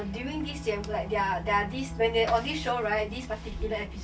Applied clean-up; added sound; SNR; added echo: none; Bowed string instrument; 13 dB; none.